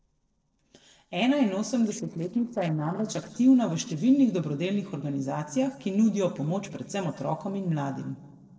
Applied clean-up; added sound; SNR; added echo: neural separator model SepFormer DNS4.